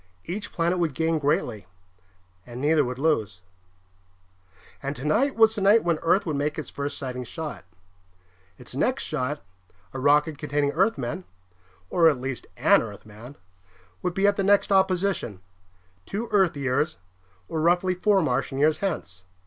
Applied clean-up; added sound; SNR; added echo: none; none; none; none.